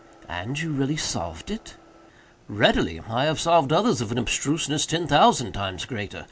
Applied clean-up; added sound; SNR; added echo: none; none; none; none.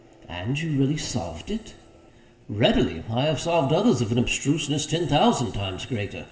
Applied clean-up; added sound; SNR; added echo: none; none; none; reverberation time 2.1 s.